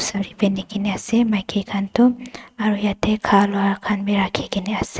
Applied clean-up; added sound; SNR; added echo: neural mask model RNNoise.